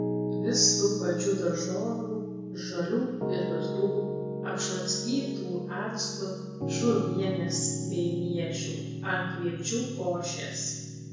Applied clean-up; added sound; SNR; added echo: none; Piano; 3 dB; reverberation time 1.1 s.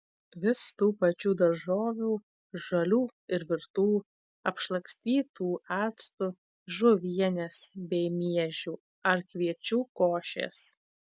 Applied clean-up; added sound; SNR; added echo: none; none; none; none.